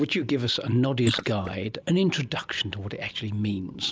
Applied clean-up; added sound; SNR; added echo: neural mask model Resemble Enhance denoiser.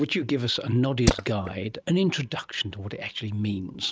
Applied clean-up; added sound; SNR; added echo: neural mask model RNNoise.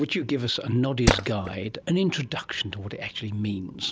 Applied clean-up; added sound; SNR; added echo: none; Tools; -4 dB; none.